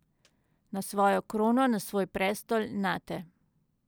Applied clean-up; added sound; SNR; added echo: none; none; none; none.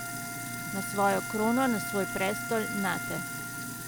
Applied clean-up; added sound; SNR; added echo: none; Sink (filling or washing) + Wind instrument, woodwind instrument; 4 dB; none.